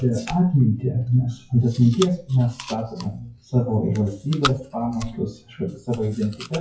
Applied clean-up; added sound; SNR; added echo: classical method WPE with log-MMSE.